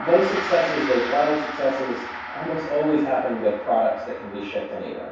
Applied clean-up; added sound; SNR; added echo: none; Gong; 9 dB; reverberation time 0.7 s.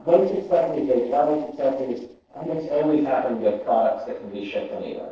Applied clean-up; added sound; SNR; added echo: neural separator model SepFormer DNS4.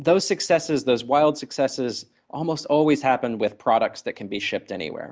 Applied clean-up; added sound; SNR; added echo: none; none; none; none.